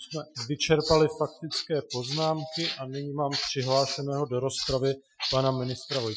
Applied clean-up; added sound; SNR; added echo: classical method Wiener filter.